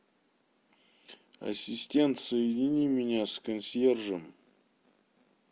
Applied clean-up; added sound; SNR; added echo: none; none; none; none.